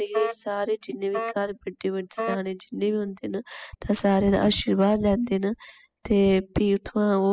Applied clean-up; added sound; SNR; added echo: classical method spectral subtraction.